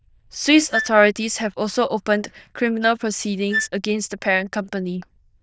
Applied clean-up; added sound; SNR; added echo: neural diffusion model UNIVERSE++.